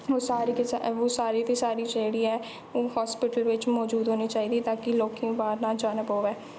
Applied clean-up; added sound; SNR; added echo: none; Fart; 14 dB; none.